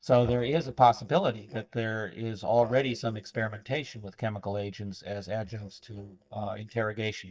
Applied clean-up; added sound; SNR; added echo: neural mask model DeepFilterNet 3.